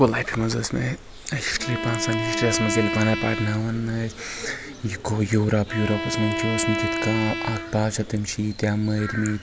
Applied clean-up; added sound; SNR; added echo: none; Bowed string instrument; 5 dB; none.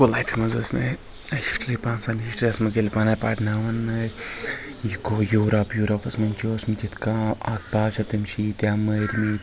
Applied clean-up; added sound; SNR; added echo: none; none; none; none.